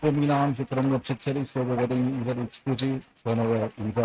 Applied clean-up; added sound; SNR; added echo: neural mask model RNNoise.